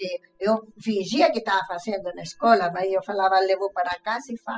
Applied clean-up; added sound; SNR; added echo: classical method spectral subtraction.